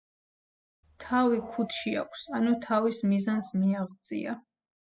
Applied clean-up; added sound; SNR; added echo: classical method spectral subtraction.